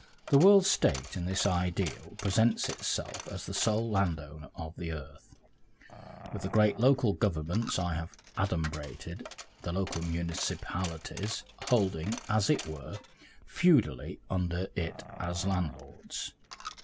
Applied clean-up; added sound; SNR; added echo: none; Coin (dropping) + Growling; 16 dB; none.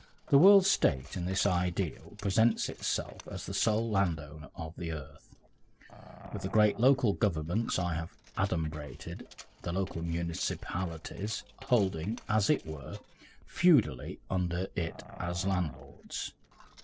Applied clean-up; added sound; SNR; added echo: neural separator model SepFormer DNS4.